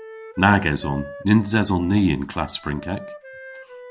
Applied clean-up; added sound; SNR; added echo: none; Wind instrument, woodwind instrument; 18 dB; none.